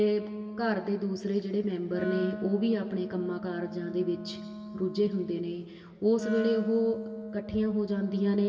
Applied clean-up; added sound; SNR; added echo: none; Wind instrument, woodwind instrument; 10 dB; reverberation time 3.0 s.